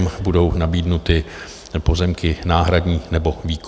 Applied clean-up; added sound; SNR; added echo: none; none; none; none.